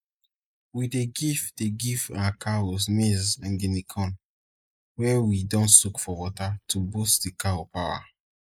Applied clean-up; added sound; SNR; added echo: neural mask model Resemble Enhance denoiser.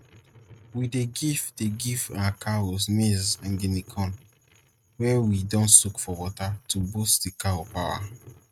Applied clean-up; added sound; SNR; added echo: neural mask model RNNoise.